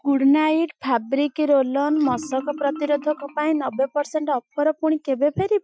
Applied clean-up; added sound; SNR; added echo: classical method Wiener filter.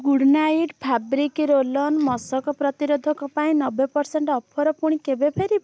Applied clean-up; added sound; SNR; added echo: none; none; none; none.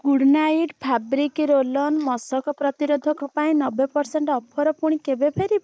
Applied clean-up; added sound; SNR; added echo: neural mask model Resemble Enhance denoiser.